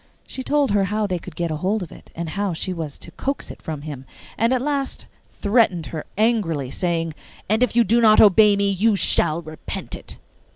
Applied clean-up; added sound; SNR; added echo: none; none; none; none.